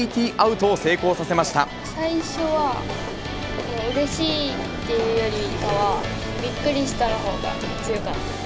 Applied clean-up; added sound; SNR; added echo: none; none; none; none.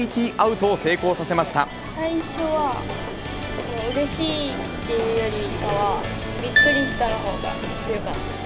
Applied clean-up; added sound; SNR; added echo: none; Piano; -1 dB; none.